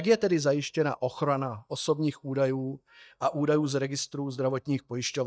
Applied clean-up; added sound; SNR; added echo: neural mask model DeepFilterNet 3.